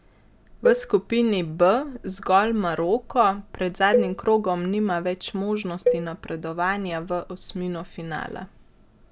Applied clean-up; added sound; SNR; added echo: none; Cowbell; 5 dB; none.